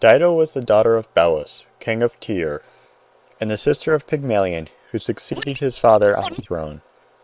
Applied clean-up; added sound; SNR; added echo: neural separator model SepFormer WHAM!.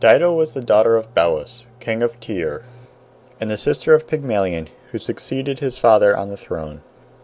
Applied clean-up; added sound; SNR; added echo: none; none; none; none.